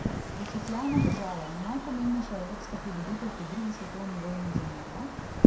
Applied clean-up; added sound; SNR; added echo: none; Wind; -3 dB; reverberation time 0.5 s.